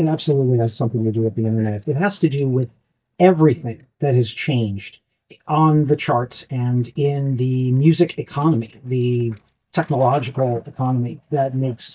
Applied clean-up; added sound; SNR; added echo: neural mask model DeepFilterNet 3.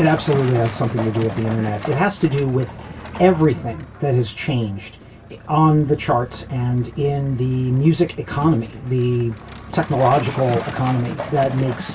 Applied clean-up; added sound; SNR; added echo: none; Truck; 13 dB; reverberation time 0.1 s.